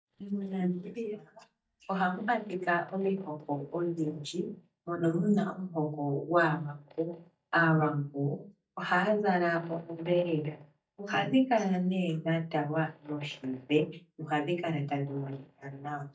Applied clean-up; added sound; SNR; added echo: neural mask model DeepFilterNet 3.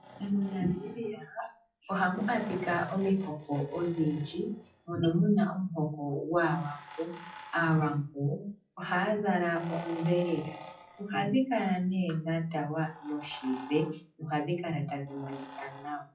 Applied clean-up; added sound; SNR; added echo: classical method WPE with log-MMSE.